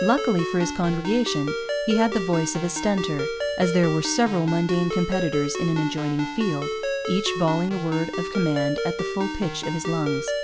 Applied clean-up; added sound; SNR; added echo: none; Ringtone; 4 dB; none.